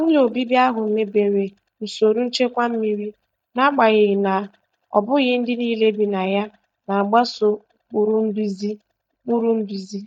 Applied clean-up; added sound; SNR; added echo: neural mask model DeepFilterNet 3.